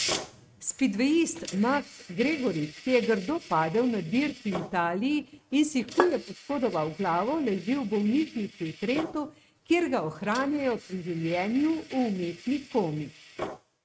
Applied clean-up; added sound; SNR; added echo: neural mask model RNNoise.